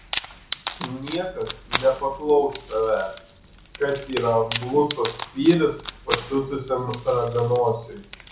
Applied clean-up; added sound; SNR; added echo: none; Wood; 11 dB; reverberation time 0.6 s.